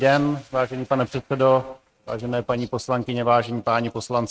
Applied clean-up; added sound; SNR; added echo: neural mask model RNNoise.